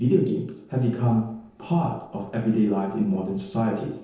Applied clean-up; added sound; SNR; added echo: neural separator model SepFormer DNS4.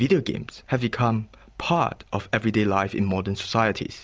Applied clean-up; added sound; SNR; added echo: none; none; none; none.